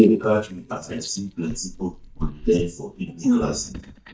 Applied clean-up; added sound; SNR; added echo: neural mask model DeepFilterNet 3.